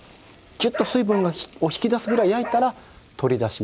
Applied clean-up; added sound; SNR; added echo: none; Bark; 12 dB; none.